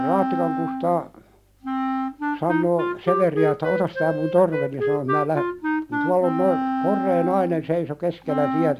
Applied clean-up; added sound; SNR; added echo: none; Wind instrument, woodwind instrument; 2 dB; none.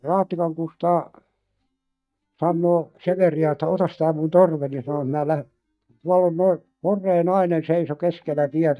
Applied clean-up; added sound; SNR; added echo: neural mask model DeepFilterNet 3.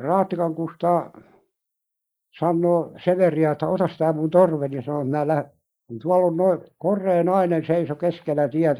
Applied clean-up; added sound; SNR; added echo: neural mask model Resemble Enhance denoiser.